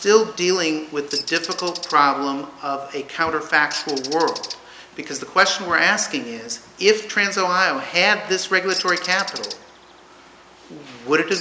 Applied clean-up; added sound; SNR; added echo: none; Bird; 14 dB; none.